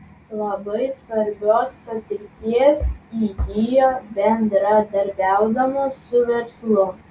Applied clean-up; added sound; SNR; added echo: none; none; none; none.